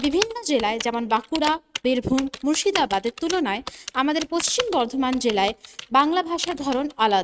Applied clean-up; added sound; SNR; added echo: neural mask model RNNoise.